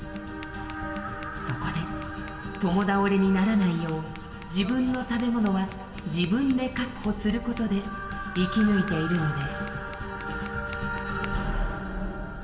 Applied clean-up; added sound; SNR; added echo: none; Tap; 20 dB; reverberation time 2.6 s.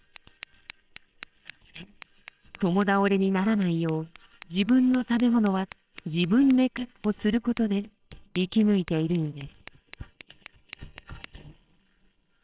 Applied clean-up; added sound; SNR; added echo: neural separator model SepFormer WHAMR!.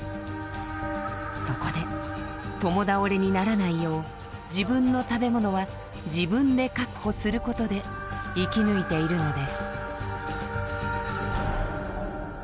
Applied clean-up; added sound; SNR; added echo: none; none; none; none.